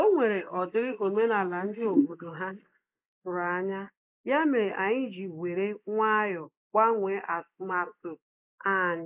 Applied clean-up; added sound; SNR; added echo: neural mask model Resemble Enhance denoiser.